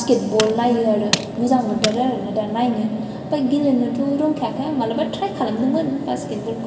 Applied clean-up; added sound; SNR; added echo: none; Tools; 9 dB; reverberation time 2.8 s.